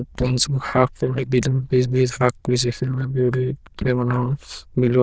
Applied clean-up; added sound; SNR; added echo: neural diffusion model UNIVERSE++.